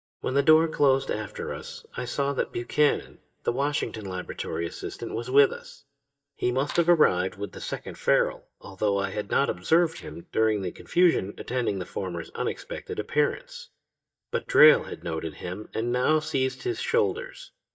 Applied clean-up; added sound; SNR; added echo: neural mask model DeepFilterNet 3.